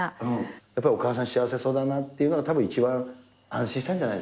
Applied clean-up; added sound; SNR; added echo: none; Frog; 19 dB; none.